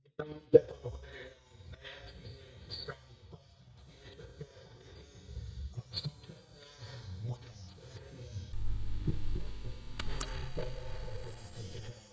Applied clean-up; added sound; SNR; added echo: neural mask model DeepFilterNet 3.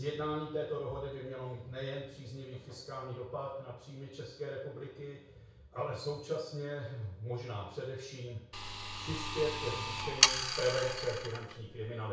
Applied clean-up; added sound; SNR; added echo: none; Sawing; -4 dB; reverberation time 0.6 s.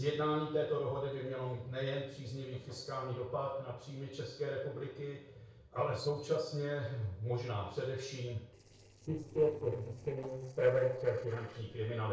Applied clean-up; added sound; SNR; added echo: neural separator model SepFormer DNS4.